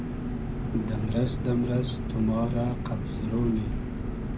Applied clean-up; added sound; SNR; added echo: none; Engine; 2 dB; reverberation time 0.4 s.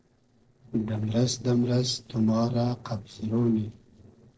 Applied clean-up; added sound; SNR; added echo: neural separator model SepFormer DNS4.